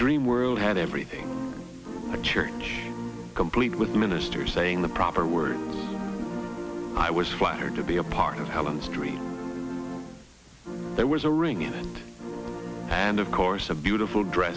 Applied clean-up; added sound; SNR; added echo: none; none; none; none.